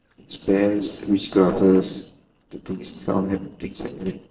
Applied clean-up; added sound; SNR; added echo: neural separator model SepFormer DNS4.